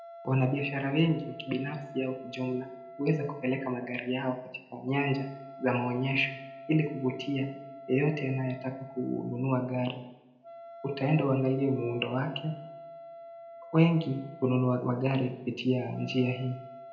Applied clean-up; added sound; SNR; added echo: none; Wind instrument, woodwind instrument; 17 dB; reverberation time 0.7 s.